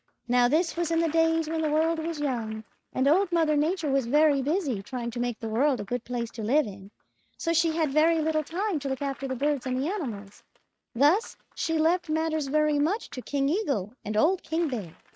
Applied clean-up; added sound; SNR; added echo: neural mask model RNNoise.